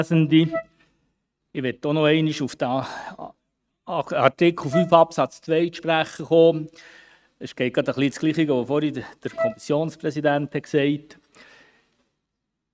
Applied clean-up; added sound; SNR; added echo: neural mask model RNNoise.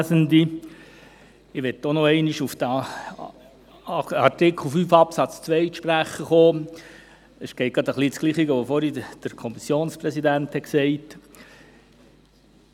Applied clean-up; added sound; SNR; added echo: none; none; none; none.